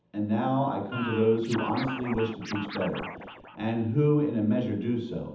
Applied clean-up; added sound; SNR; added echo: none; Scratching (performance technique); 11 dB; reverberation time 0.8 s.